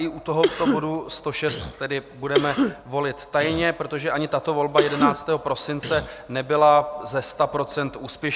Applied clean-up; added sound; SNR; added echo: none; Cough; 4 dB; none.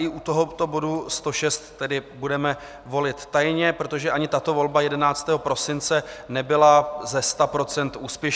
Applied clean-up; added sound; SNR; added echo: none; none; none; none.